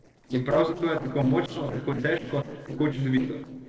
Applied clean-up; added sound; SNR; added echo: neural separator model SepFormer DNS4.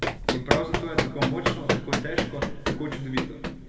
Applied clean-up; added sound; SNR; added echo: none; Run; -5 dB; reverberation time 2.1 s.